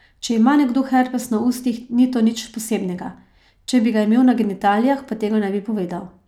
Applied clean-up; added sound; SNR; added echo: none; none; none; none.